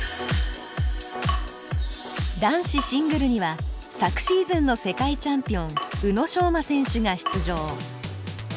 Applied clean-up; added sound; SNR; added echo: none; Drip / Water tap, faucet; 12 dB; none.